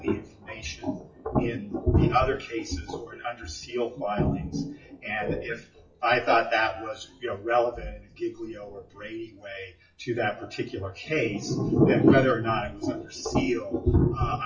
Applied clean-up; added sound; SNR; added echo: classical method WPE with log-MMSE.